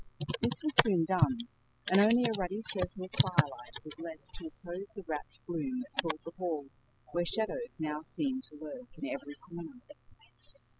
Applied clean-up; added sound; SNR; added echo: classical method spectral subtraction.